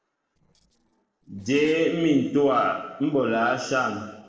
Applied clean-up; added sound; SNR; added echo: neural separator model SepFormer DNS4.